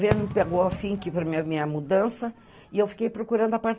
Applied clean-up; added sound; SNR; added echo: none; Fireworks; 11 dB; none.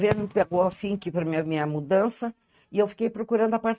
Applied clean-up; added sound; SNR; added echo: neural mask model RNNoise.